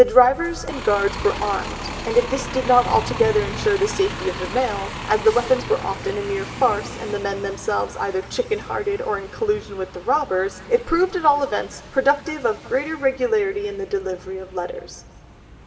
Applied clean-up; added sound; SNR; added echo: none; Bus; 11 dB; reverberation time 2.4 s.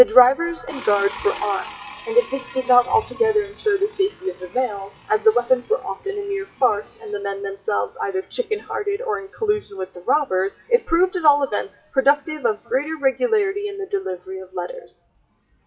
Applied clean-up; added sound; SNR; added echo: classical method WPE with log-MMSE.